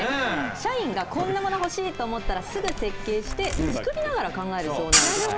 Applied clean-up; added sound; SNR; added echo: none; Camera; 3 dB; none.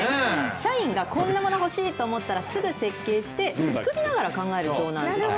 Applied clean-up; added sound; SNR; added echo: none; none; none; none.